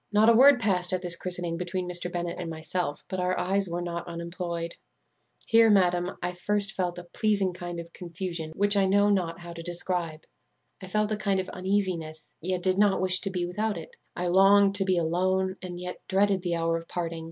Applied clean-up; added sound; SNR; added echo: none; none; none; none.